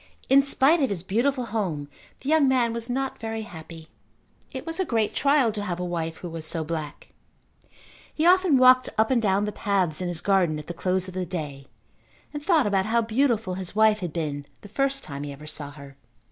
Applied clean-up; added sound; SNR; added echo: none; none; none; none.